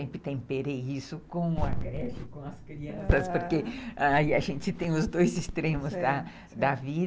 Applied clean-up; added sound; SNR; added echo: none; none; none; none.